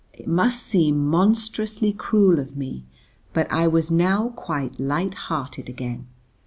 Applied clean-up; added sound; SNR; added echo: none; none; none; none.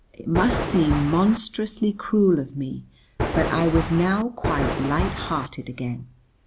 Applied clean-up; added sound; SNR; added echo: none; Thunder; 3 dB; none.